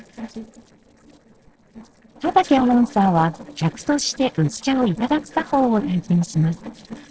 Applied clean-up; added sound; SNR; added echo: neural separator model SepFormer DNS4.